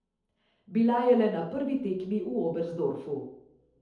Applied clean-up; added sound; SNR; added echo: none; none; none; reverberation time 2.1 s.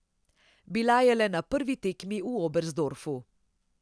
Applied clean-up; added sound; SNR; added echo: none; none; none; none.